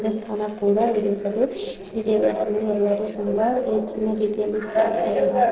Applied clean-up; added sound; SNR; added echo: neural separator model SepFormer DNS4.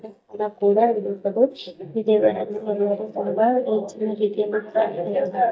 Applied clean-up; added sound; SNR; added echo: neural mask model DeepFilterNet 3.